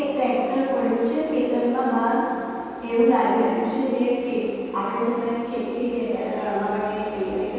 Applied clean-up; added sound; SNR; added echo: none; none; none; reverberation time 2.1 s.